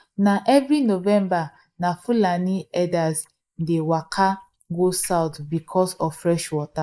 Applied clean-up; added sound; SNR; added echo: neural mask model Resemble Enhance denoiser.